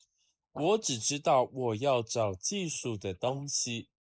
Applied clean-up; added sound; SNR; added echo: neural mask model Resemble Enhance denoiser.